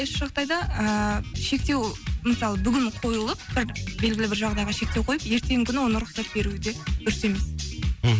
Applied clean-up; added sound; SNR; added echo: none; none; none; none.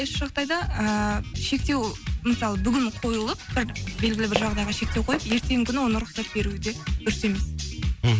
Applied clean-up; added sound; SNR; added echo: none; Walk, footsteps; 10 dB; none.